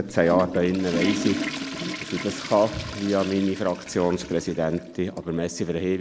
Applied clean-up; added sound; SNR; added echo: none; Toilet flush / Water; 8 dB; none.